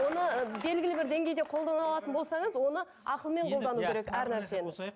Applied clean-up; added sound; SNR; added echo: none; none; none; none.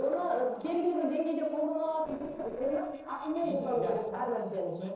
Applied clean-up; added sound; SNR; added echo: neural separator model SepFormer DNS4.